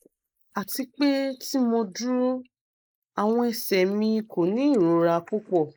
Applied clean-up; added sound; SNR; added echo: neural mask model Resemble Enhance denoiser.